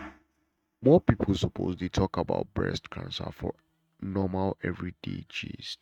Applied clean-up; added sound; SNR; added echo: neural mask model RNNoise.